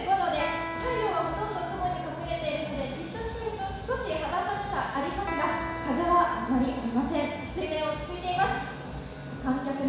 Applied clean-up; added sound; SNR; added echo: none; Electric guitar; 11 dB; reverberation time 1.1 s.